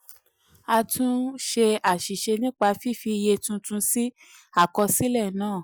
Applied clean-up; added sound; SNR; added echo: none; none; none; none.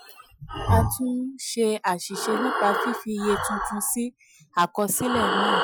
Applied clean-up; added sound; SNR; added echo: classical method Wiener filter.